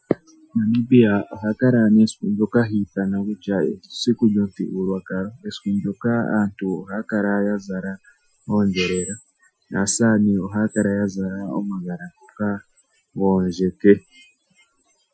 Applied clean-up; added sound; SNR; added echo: classical method Wiener filter.